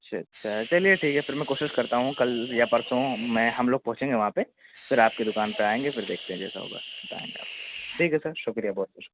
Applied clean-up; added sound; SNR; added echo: none; Hiss; 12 dB; none.